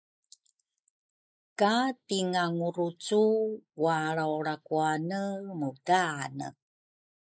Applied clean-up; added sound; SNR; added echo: neural mask model Resemble Enhance denoiser.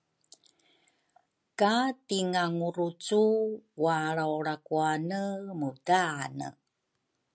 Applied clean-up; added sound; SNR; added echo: none; none; none; none.